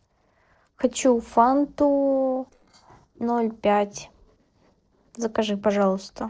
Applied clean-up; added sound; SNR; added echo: neural separator model SepFormer DNS4.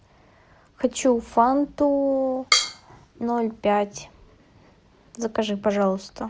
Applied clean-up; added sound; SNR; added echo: none; Drum kit; 3 dB; none.